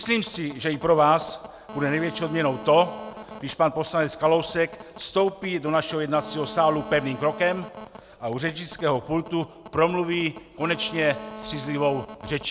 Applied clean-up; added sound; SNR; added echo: none; Telephone; 16 dB; none.